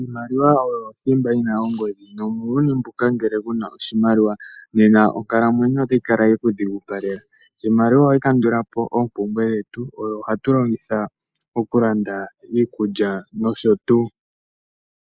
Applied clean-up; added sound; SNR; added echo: neural mask model Resemble Enhance denoiser.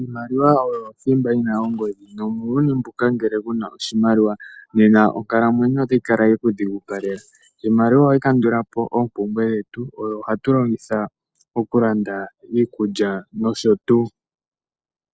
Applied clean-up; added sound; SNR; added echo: neural separator model SepFormer DNS4.